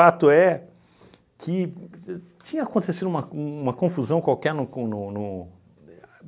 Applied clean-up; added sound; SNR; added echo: none; none; none; none.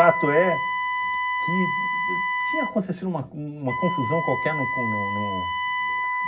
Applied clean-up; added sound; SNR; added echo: none; Wind instrument, woodwind instrument; 0 dB; reverberation time 0.4 s.